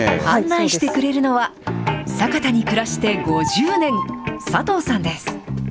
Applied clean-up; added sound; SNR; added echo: none; none; none; none.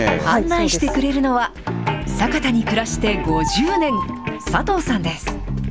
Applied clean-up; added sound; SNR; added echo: none; Drum kit; 11 dB; none.